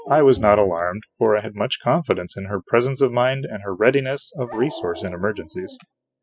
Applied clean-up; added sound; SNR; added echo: classical method spectral subtraction.